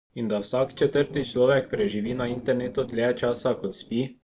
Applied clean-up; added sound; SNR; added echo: neural separator model SepFormer DNS4.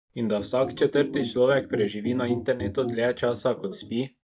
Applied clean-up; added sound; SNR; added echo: neural mask model DeepFilterNet 3.